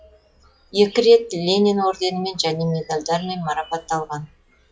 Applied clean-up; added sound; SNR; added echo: classical method log-MMSE.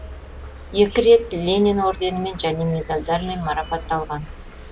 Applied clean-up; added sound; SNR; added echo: none; Insect; 15 dB; none.